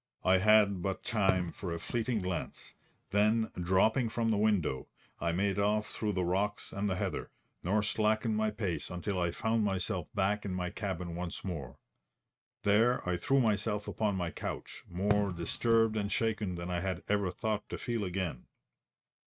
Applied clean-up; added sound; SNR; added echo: neural mask model RNNoise.